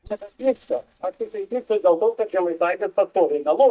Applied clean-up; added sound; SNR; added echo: neural mask model DeepFilterNet 3.